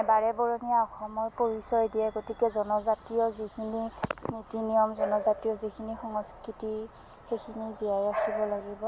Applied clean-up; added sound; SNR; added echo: none; Bark / Bird vocalization, bird call, bird song; 12 dB; none.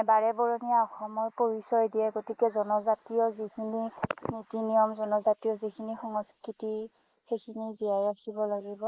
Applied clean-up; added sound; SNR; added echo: neural mask model Resemble Enhance denoiser.